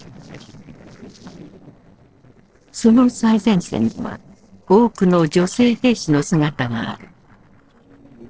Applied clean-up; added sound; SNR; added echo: neural separator model SepFormer DNS4.